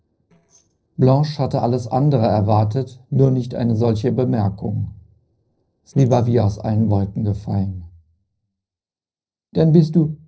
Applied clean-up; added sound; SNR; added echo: neural separator model SepFormer DNS4.